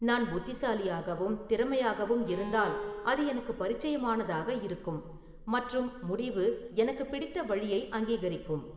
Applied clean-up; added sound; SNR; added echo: none; Bowed string instrument; 11 dB; reverberation time 1.3 s.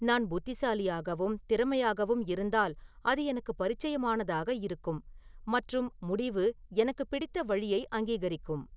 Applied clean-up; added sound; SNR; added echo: none; none; none; none.